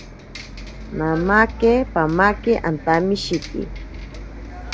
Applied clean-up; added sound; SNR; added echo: none; Bus; 12 dB; none.